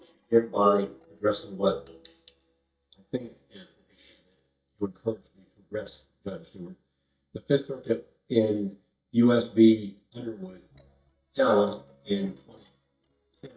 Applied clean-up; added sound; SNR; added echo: neural mask model DeepFilterNet 3.